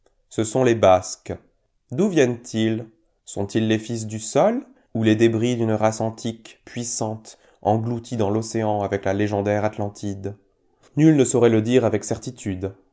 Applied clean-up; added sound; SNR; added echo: none; none; none; none.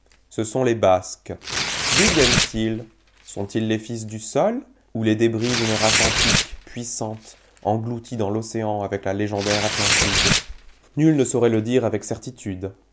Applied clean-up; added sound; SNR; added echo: none; Tearing; 2 dB; none.